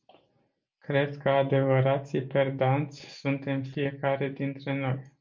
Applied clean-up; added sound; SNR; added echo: none; none; none; none.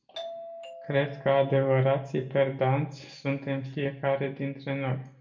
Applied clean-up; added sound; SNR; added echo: none; Doorbell; 16 dB; reverberation time 0.7 s.